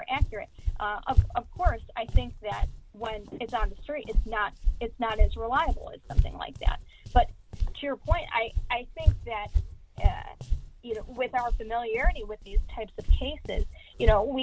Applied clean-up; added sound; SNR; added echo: none; Walk, footsteps; -4 dB; none.